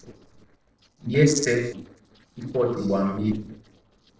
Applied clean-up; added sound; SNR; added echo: neural separator model SepFormer DNS4.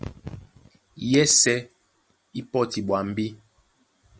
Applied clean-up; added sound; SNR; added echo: none; none; none; none.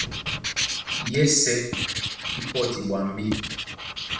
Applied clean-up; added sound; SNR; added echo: none; Writing; 4 dB; reverberation time 0.7 s.